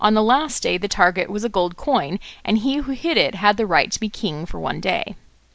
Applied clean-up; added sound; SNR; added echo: none; none; none; none.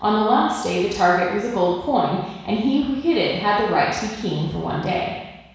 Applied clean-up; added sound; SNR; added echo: none; none; none; reverberation time 1.1 s.